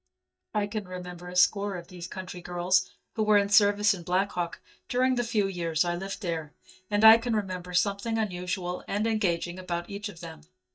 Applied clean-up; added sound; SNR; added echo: neural mask model DeepFilterNet 3.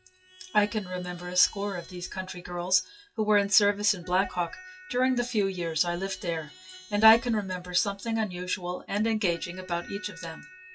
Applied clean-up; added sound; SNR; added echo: classical method WPE with log-MMSE.